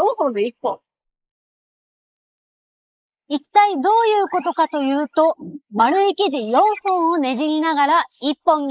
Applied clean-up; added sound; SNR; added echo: neural mask model Resemble Enhance denoiser.